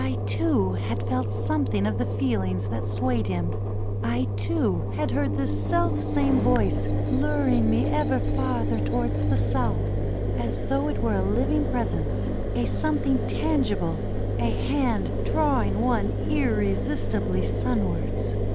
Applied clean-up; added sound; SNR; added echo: none; Engine; -2 dB; none.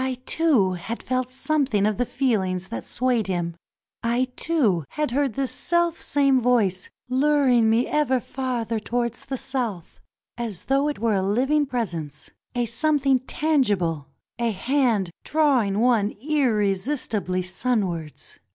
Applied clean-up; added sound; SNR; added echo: none; none; none; none.